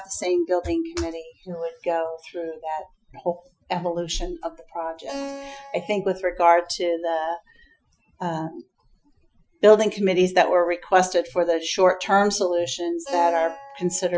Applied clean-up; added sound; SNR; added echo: classical method Wiener filter.